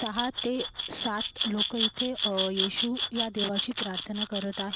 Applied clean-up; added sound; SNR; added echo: none; Glass; -4 dB; none.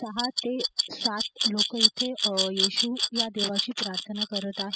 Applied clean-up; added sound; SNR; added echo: classical method spectral subtraction.